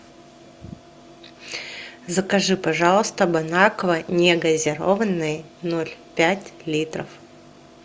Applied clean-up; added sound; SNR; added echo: none; none; none; none.